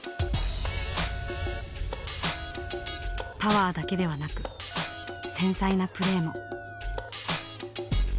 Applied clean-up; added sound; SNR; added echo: none; Telephone; 15 dB; none.